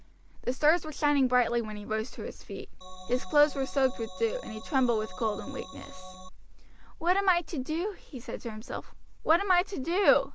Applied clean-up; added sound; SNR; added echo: none; Organ; 16 dB; none.